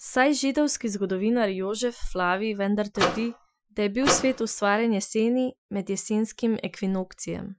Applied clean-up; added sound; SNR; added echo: classical method Wiener filter.